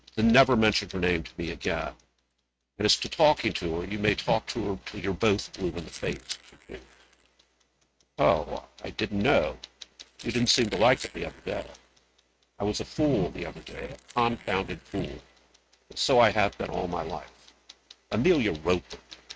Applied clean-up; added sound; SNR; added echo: neural mask model RNNoise.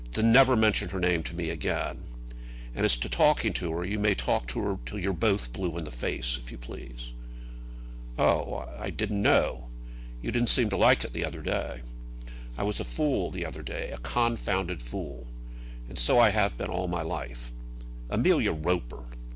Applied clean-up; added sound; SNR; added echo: none; none; none; none.